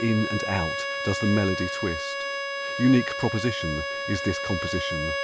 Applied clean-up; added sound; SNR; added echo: none; Bowed string instrument; 4 dB; none.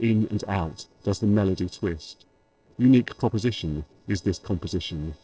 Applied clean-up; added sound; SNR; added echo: neural separator model SepFormer DNS4.